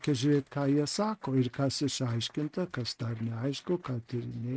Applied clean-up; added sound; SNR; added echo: neural mask model RNNoise.